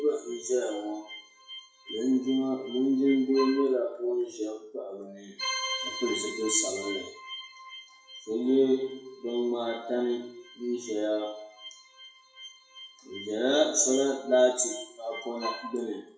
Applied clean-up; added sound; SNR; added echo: classical method WPE with log-MMSE.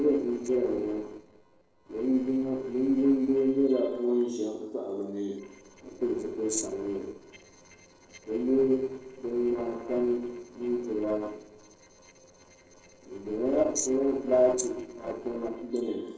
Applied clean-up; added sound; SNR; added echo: neural separator model SepFormer DNS4.